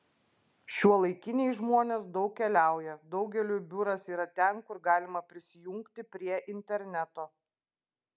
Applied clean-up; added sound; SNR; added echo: none; none; none; none.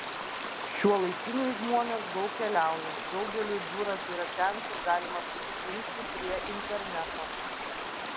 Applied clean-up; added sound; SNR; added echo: none; Stream; 3 dB; none.